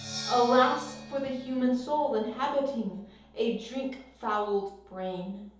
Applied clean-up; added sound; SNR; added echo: none; Percussion; 16 dB; reverberation time 0.8 s.